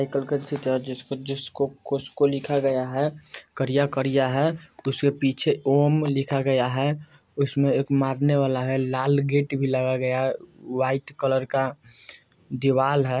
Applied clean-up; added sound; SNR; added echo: none; none; none; none.